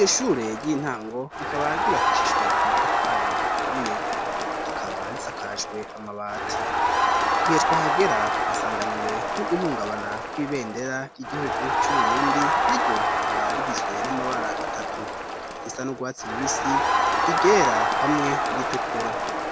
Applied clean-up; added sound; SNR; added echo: none; Crowd; -5 dB; none.